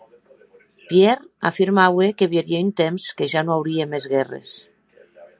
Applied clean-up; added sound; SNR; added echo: none; none; none; none.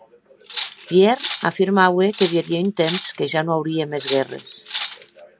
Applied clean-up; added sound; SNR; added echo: none; Cutlery, silverware; 12 dB; none.